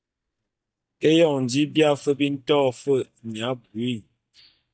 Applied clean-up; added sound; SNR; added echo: neural mask model DeepFilterNet 3.